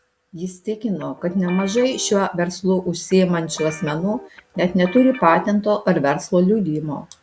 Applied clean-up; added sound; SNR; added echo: none; Guitar; 17 dB; none.